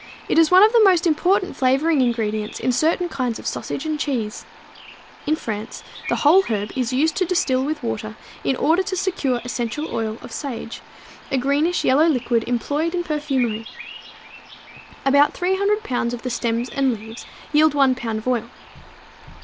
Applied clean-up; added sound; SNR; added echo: none; Bird vocalization, bird call, bird song; 19 dB; none.